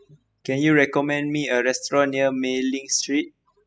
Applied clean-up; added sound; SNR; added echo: classical method spectral subtraction.